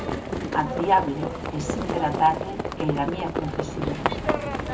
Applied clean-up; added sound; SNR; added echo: none; Livestock, farm animals, working animals; 1 dB; reverberation time 0.2 s.